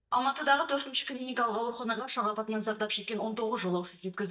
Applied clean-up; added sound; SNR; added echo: neural mask model DeepFilterNet 3.